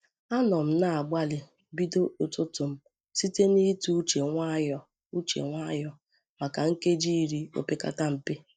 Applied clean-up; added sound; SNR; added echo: neural mask model DeepFilterNet 3.